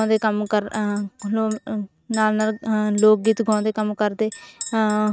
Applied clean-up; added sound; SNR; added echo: neural mask model RNNoise.